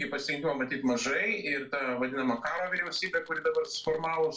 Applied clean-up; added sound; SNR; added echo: neural separator model SepFormer DNS4.